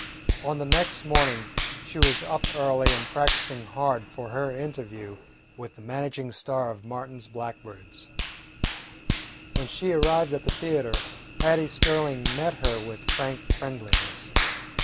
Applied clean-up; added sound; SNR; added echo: none; Hands; 0 dB; none.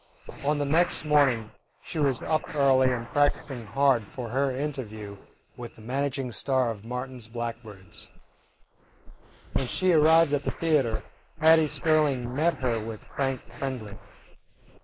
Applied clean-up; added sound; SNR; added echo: neural mask model Resemble Enhance denoiser.